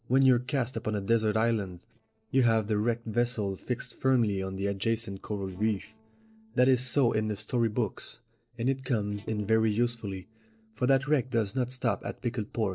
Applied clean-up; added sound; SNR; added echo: neural separator model SepFormer DNS4.